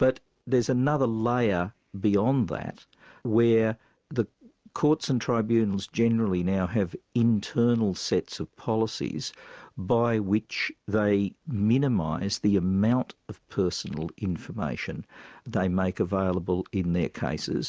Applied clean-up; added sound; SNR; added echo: none; none; none; none.